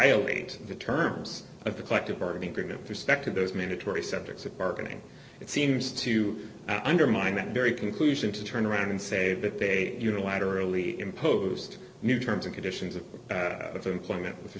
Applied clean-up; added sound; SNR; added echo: none; none; none; none.